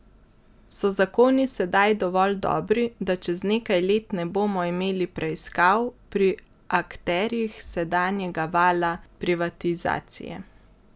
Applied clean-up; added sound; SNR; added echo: none; none; none; none.